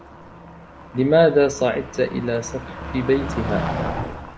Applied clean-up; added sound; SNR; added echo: none; Motor vehicle (road); 9 dB; none.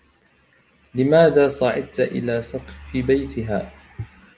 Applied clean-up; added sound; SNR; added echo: none; none; none; none.